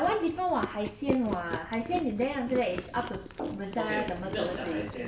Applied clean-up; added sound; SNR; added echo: none; Chewing, mastication; 9 dB; none.